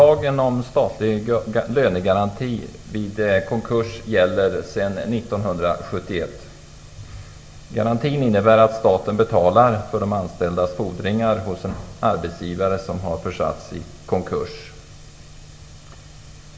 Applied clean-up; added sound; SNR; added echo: none; none; none; reverberation time 0.4 s.